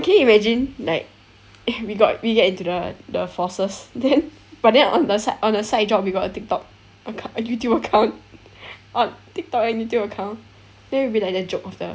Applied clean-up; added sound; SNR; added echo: none; none; none; none.